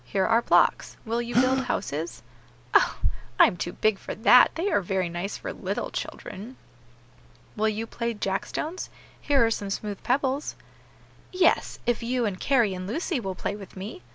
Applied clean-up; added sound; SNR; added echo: none; Gasp; 5 dB; none.